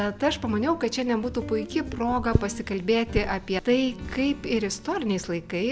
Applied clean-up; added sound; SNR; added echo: none; none; none; none.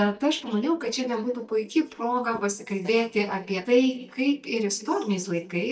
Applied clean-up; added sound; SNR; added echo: neural mask model DeepFilterNet 3.